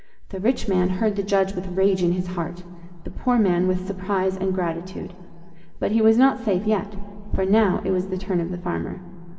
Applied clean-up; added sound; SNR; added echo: none; none; none; reverberation time 2.0 s.